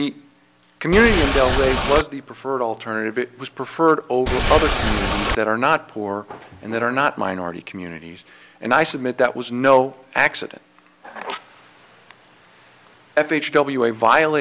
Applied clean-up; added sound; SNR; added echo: none; Boat, Water vehicle; -1 dB; none.